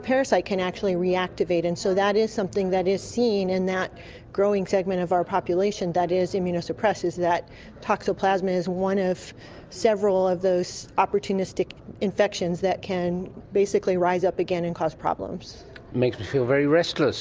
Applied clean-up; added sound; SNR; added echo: none; none; none; none.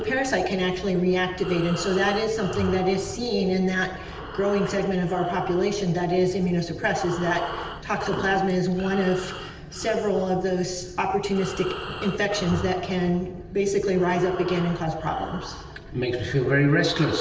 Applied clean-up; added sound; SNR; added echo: none; Breathing; 14 dB; reverberation time 0.8 s.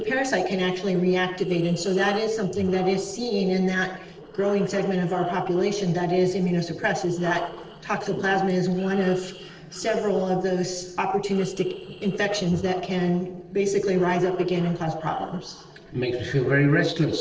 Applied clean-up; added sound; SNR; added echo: neural separator model SepFormer DNS4.